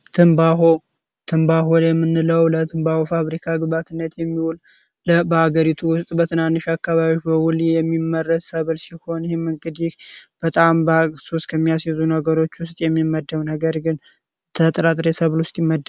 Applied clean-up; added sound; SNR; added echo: none; none; none; none.